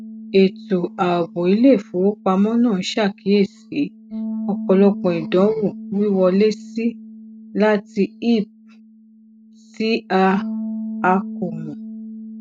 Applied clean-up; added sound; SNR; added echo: neural mask model RNNoise.